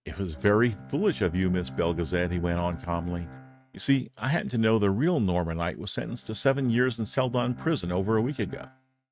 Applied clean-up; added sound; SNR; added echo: neural mask model RNNoise.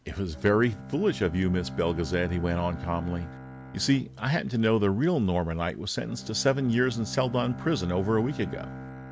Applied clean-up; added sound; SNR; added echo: none; Bowed string instrument; 13 dB; none.